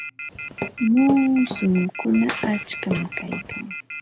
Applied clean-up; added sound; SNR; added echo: none; Telephone + Walk, footsteps; 10 dB; none.